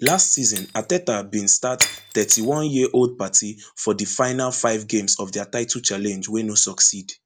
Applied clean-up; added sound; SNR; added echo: none; Shatter; 10 dB; none.